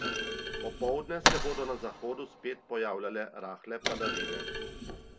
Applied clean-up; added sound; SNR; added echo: none; Thump, thud; -2 dB; none.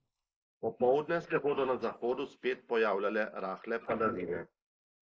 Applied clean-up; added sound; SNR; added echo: neural mask model Resemble Enhance denoiser.